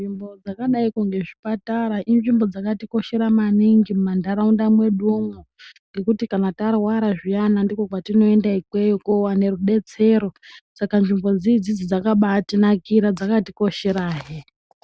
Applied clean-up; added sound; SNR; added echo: none; none; none; none.